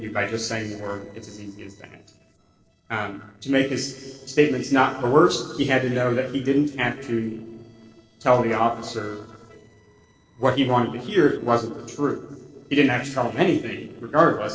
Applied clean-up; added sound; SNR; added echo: neural separator model SepFormer DNS4.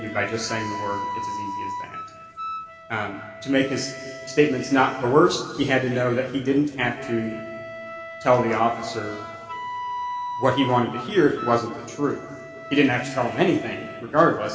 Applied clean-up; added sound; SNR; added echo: none; Wind instrument, woodwind instrument; 11 dB; reverberation time 2.2 s.